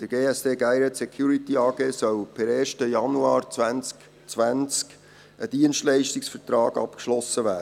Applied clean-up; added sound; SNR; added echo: none; none; none; none.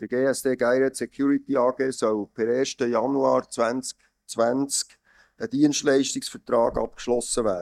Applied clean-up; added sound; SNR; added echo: neural mask model DeepFilterNet 3.